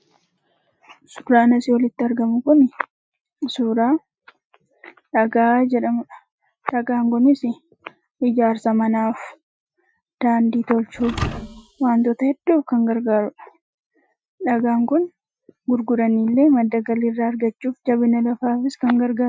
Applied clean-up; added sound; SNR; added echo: classical method Wiener filter.